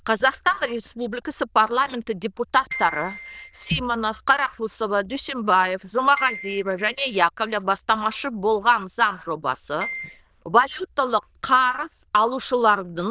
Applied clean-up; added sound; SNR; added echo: neural diffusion model UNIVERSE++.